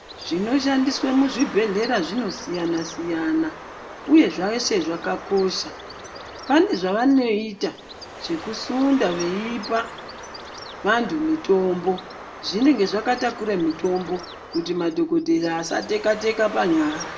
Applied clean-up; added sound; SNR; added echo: none; Bird; 14 dB; reverberation time 0.8 s.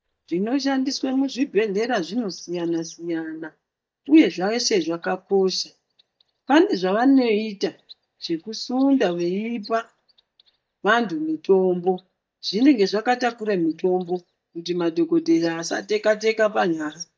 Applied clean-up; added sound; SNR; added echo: neural mask model DeepFilterNet 3.